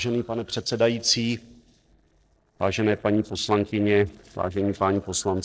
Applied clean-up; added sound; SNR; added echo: neural separator model SepFormer DNS4.